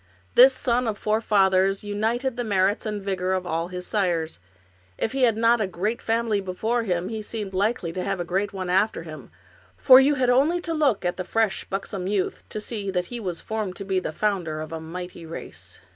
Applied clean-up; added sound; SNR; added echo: none; none; none; none.